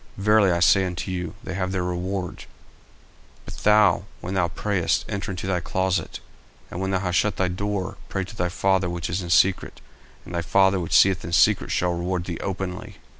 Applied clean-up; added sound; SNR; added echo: none; none; none; none.